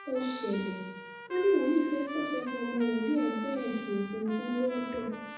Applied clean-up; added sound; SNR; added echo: none; Trumpet; 11 dB; reverberation time 1.1 s.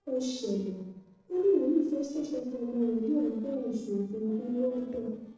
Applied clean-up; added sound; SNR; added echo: neural separator model SepFormer DNS4.